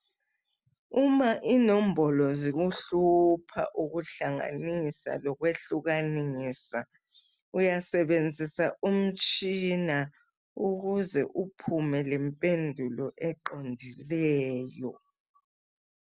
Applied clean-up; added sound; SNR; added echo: none; none; none; none.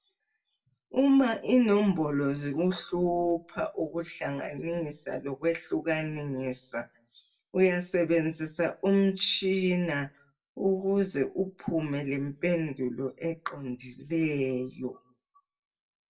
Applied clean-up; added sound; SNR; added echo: none; none; none; reverberation time 0.1 s.